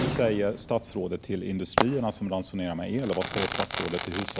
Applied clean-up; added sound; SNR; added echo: none; Crackle / Fireworks; 3 dB; none.